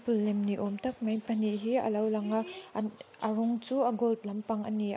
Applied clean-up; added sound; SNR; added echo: none; none; none; none.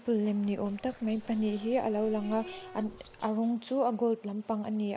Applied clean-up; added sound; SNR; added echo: none; Bowed string instrument + Water; 19 dB; none.